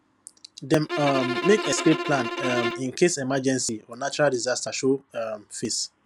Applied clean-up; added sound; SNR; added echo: none; Bowed string instrument; 5 dB; none.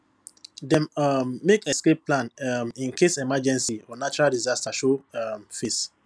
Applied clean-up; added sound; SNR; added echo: none; none; none; none.